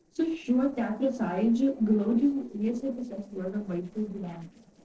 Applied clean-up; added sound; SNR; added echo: neural separator model SepFormer DNS4.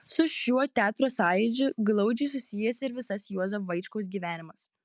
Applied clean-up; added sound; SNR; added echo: none; none; none; none.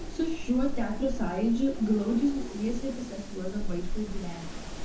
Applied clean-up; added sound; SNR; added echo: none; Wind; 3 dB; reverberation time 0.6 s.